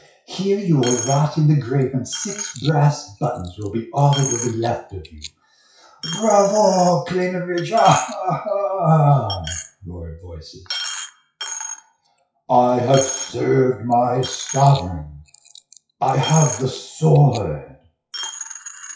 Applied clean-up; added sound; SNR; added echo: classical method WPE with log-MMSE.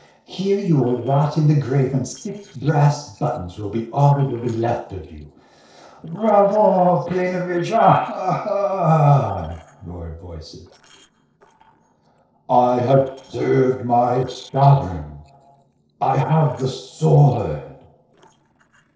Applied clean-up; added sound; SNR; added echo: neural separator model SepFormer DNS4.